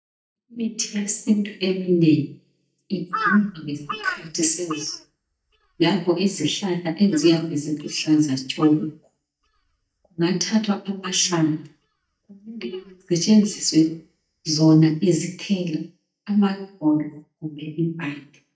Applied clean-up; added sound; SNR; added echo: neural mask model DeepFilterNet 3.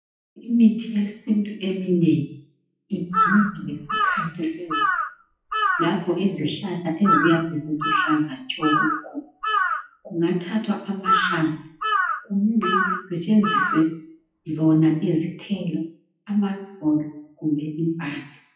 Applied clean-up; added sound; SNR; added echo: classical method WPE with log-MMSE.